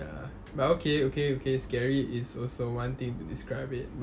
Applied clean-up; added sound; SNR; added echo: none; none; none; none.